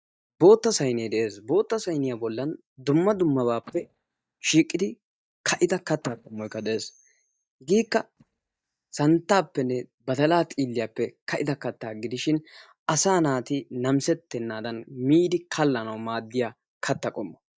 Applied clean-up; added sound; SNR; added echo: neural mask model DeepFilterNet 3.